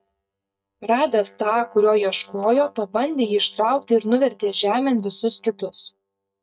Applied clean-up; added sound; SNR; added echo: neural mask model DeepFilterNet 3.